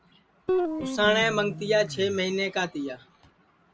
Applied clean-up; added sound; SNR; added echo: none; Guitar; 3 dB; none.